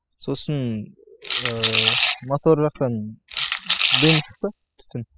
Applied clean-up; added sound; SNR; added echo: classical method spectral subtraction.